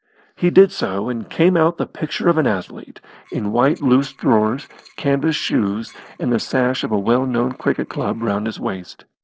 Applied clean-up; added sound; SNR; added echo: neural separator model SepFormer DNS4.